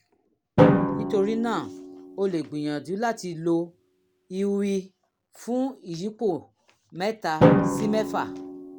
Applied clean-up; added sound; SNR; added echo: none; Drum; -2 dB; none.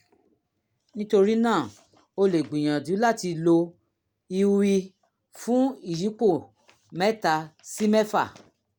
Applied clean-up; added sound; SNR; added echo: none; none; none; none.